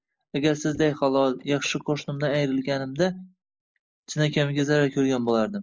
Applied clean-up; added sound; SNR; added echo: neural mask model Resemble Enhance denoiser.